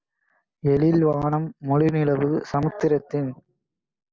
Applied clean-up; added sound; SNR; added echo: none; none; none; none.